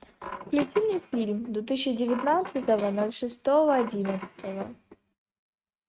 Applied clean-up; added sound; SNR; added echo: neural mask model RNNoise.